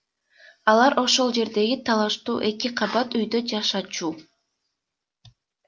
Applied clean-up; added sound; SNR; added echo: none; none; none; none.